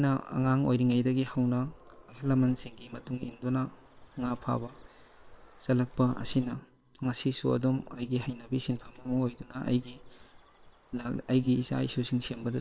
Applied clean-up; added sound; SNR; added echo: neural separator model SepFormer WHAM!.